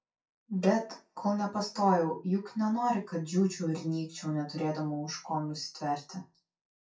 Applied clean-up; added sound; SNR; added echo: classical method WPE with log-MMSE.